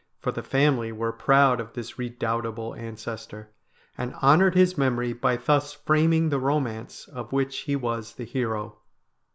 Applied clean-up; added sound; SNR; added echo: none; none; none; none.